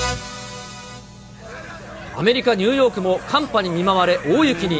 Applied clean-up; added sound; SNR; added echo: none; Engine + Wind instrument, woodwind instrument; 20 dB; none.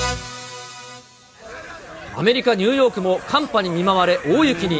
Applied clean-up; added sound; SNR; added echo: none; none; none; none.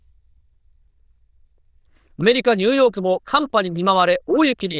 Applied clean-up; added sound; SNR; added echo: neural diffusion model UNIVERSE++.